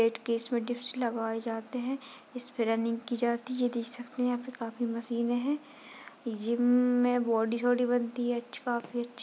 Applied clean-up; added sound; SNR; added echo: none; none; none; none.